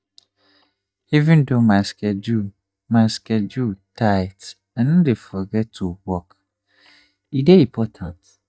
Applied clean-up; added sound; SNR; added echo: neural mask model DeepFilterNet 3.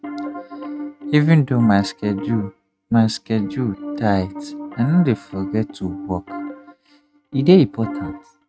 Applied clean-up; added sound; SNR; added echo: neural mask model RNNoise.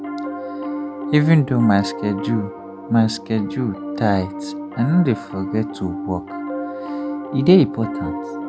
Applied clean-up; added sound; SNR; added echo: none; Piano; 7 dB; none.